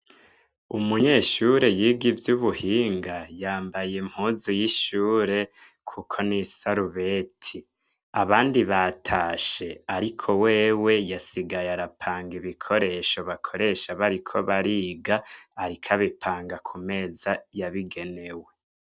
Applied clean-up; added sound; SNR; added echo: none; none; none; none.